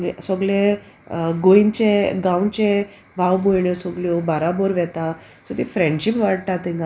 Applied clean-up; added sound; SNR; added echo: none; none; none; none.